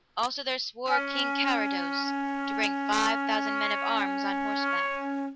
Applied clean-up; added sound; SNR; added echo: none; Wind instrument, woodwind instrument; -2 dB; none.